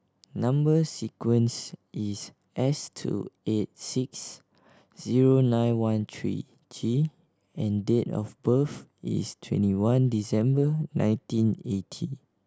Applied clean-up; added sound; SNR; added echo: none; none; none; none.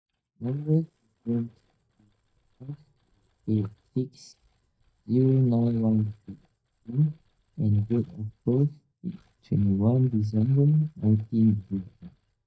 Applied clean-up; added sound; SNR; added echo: neural mask model DeepFilterNet 3.